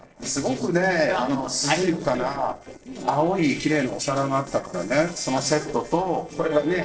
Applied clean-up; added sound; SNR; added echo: neural separator model SepFormer DNS4.